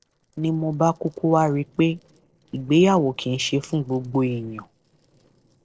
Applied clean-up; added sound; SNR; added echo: neural separator model SepFormer DNS4.